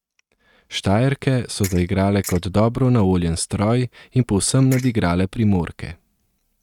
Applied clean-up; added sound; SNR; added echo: neural mask model RNNoise.